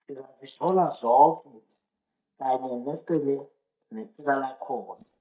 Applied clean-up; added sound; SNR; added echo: neural mask model DeepFilterNet 3.